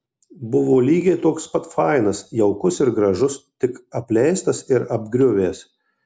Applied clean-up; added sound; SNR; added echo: none; none; none; none.